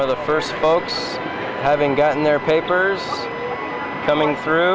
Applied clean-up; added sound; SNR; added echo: none; Wind instrument, woodwind instrument; 15 dB; none.